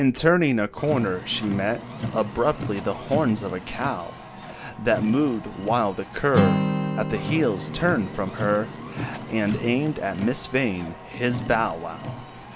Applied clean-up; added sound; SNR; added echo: none; Acoustic guitar + Car; 6 dB; none.